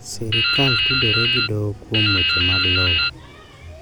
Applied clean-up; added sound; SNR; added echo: none; Drip; -5 dB; none.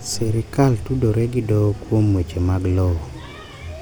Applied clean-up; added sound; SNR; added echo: none; none; none; none.